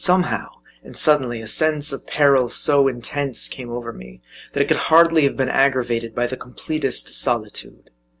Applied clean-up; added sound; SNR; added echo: none; none; none; none.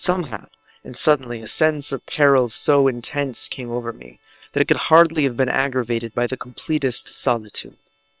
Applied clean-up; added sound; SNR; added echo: neural separator model SepFormer WHAM!.